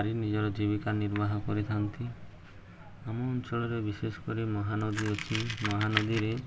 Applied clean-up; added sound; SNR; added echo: none; none; none; none.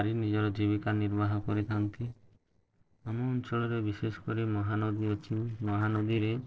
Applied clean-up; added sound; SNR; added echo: neural separator model SepFormer DNS4.